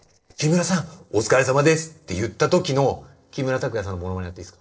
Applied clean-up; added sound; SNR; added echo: neural separator model SepFormer DNS4.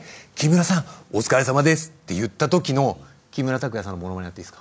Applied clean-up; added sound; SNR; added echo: none; none; none; none.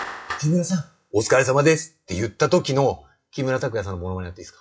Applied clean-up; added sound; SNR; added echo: classical method WPE with log-MMSE.